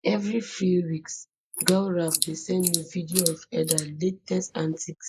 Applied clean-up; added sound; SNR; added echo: neural mask model Resemble Enhance denoiser.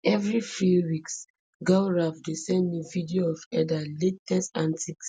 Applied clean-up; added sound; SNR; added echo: none; none; none; none.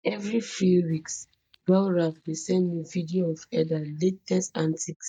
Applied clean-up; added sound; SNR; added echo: neural mask model DeepFilterNet 3.